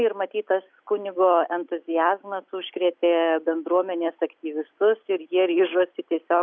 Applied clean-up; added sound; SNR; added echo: none; none; none; none.